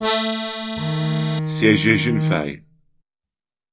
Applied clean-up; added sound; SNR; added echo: none; Accordion + Bowed string instrument; -1 dB; none.